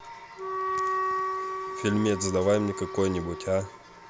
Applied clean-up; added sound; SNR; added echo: none; Wind instrument, woodwind instrument; 4 dB; none.